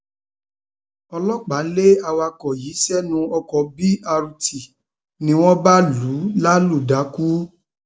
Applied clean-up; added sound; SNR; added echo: none; none; none; none.